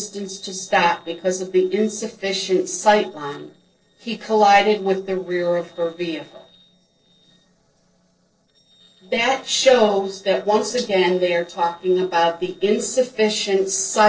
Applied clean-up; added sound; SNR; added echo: neural separator model SepFormer DNS4.